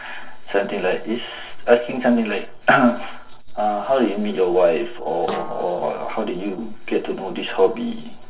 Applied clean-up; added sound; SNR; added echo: neural separator model SepFormer DNS4.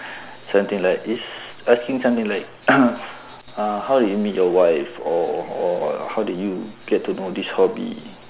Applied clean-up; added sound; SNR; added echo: none; none; none; none.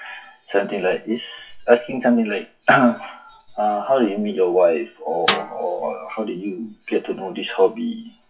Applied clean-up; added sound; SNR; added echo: classical method WPE with log-MMSE.